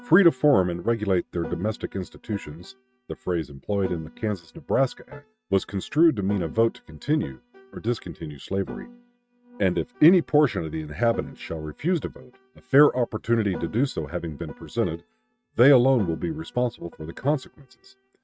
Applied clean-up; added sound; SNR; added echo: neural mask model RNNoise.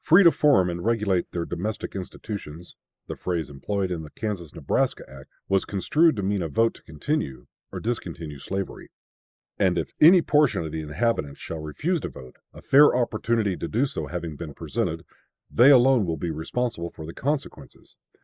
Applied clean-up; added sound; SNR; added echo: neural mask model Resemble Enhance denoiser.